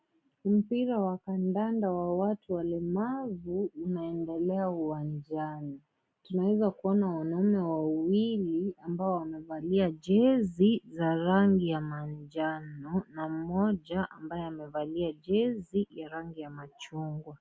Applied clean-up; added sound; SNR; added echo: none; none; none; none.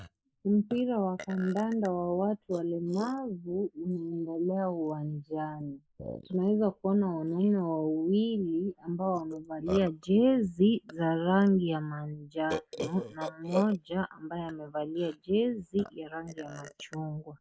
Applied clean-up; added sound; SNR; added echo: neural mask model Resemble Enhance denoiser.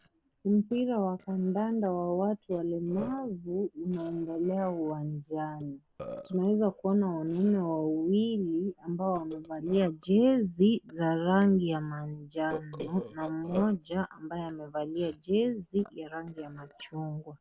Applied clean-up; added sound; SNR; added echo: neural separator model SepFormer DNS4.